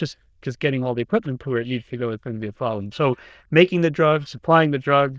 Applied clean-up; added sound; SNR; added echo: neural diffusion model UNIVERSE++.